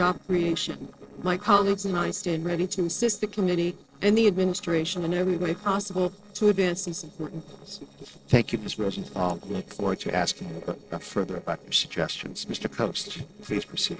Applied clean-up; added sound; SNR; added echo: neural separator model SepFormer DNS4.